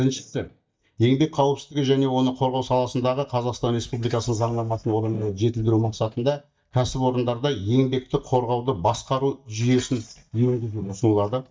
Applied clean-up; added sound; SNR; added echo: neural mask model DeepFilterNet 3.